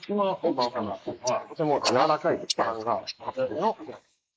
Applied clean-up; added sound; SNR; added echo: neural mask model Resemble Enhance denoiser.